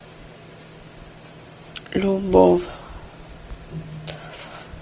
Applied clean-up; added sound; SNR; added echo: none; none; none; none.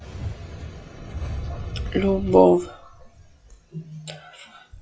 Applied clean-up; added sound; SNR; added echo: classical method log-MMSE.